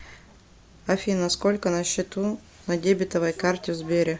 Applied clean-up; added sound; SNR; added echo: none; none; none; none.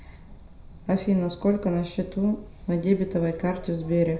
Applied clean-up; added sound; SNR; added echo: none; Bird; 19 dB; reverberation time 0.5 s.